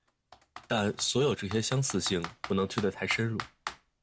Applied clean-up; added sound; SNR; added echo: none; Computer keyboard; 13 dB; none.